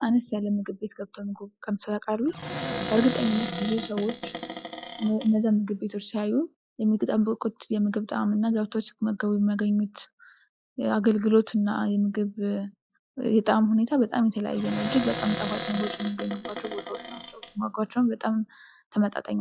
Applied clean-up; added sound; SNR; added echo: classical method log-MMSE.